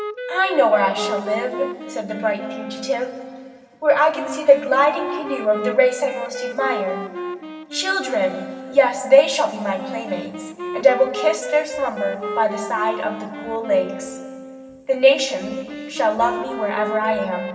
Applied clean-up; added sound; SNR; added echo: none; Wind instrument, woodwind instrument; 10 dB; reverberation time 2.2 s.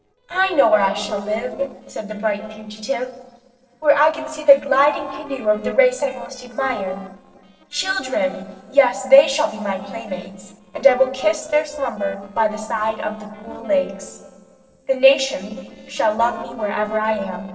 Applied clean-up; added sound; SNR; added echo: neural separator model SepFormer DNS4.